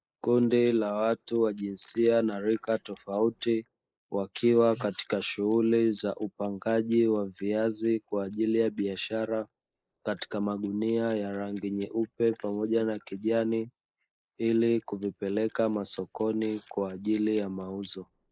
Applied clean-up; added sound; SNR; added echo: neural mask model Resemble Enhance denoiser.